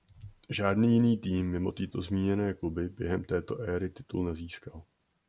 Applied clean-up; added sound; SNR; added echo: none; none; none; none.